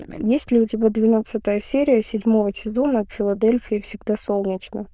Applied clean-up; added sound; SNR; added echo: neural diffusion model UNIVERSE++.